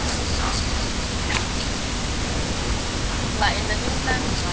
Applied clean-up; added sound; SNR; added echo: none; Fire; 12 dB; none.